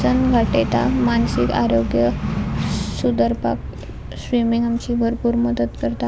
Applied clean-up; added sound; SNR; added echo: none; none; none; none.